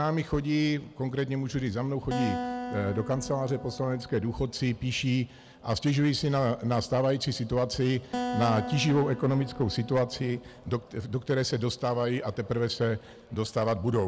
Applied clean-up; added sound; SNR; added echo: none; Acoustic guitar; 10 dB; none.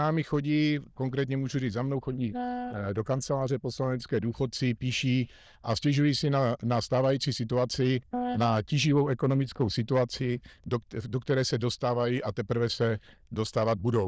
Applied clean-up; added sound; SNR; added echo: neural diffusion model UNIVERSE++.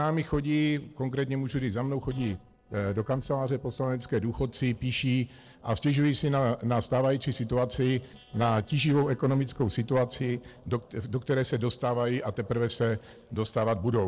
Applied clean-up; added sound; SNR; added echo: neural separator model SepFormer DNS4.